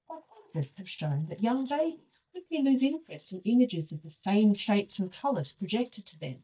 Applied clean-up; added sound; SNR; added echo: neural mask model DeepFilterNet 3.